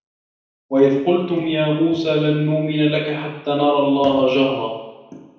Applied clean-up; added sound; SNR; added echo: none; none; none; reverberation time 0.9 s.